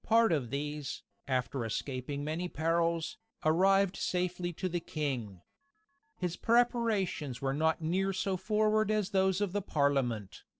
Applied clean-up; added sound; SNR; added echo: neural separator model SepFormer DNS4.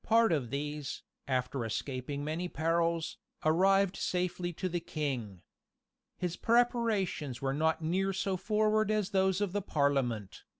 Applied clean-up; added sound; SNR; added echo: none; none; none; none.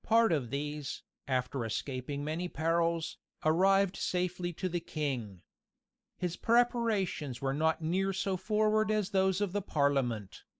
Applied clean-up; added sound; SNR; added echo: neural mask model Resemble Enhance denoiser.